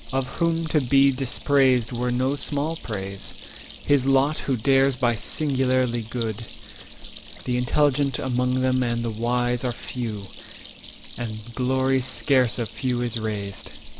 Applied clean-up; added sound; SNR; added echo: none; Stream; 17 dB; none.